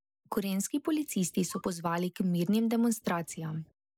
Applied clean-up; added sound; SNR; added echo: neural mask model Resemble Enhance denoiser.